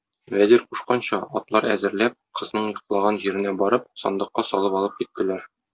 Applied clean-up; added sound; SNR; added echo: none; none; none; none.